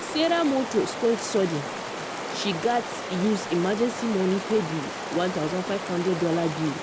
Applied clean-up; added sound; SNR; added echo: none; Stream; 7 dB; none.